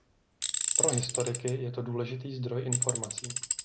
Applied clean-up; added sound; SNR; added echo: none; Tools; -3 dB; none.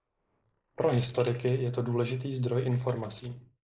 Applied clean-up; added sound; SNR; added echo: neural mask model Resemble Enhance denoiser.